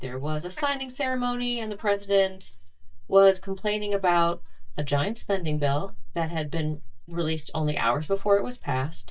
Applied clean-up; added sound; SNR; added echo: neural mask model DeepFilterNet 3.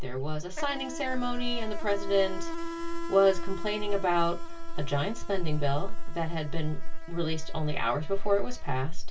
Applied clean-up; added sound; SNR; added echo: none; Insect; 17 dB; reverberation time 0.1 s.